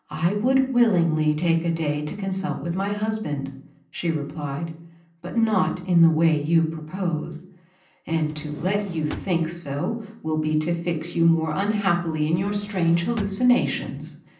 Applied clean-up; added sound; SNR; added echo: none; Drawer open or close; 18 dB; reverberation time 0.6 s.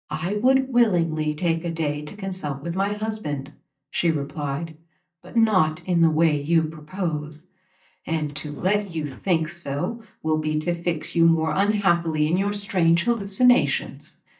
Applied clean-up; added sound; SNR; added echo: neural mask model DeepFilterNet 3.